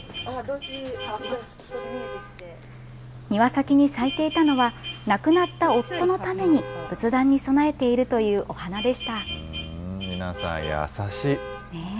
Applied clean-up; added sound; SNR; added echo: none; Vehicle horn, car horn, honking; 14 dB; none.